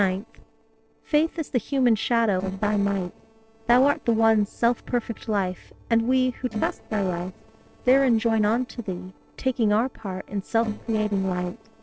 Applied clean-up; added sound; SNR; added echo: neural separator model SepFormer DNS4.